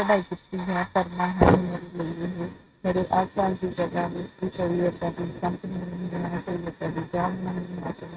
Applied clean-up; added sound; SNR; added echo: neural mask model RNNoise.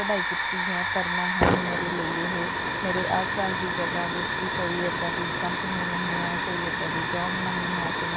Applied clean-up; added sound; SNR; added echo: none; Hiss / Fire; -4 dB; none.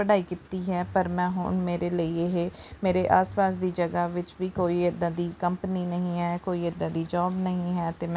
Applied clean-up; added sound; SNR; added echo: none; none; none; none.